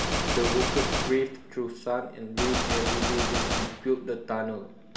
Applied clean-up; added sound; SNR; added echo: none; Gunshot, gunfire; -1 dB; reverberation time 1.3 s.